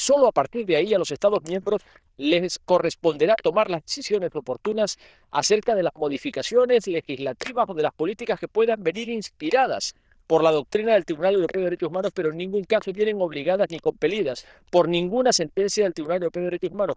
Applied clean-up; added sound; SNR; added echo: neural diffusion model UNIVERSE++.